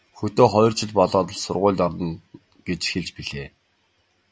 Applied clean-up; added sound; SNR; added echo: none; none; none; none.